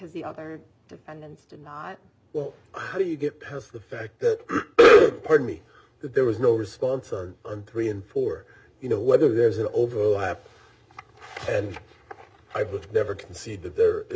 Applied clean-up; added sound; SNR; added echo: none; none; none; none.